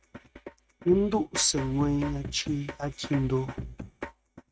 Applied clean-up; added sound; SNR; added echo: neural mask model RNNoise.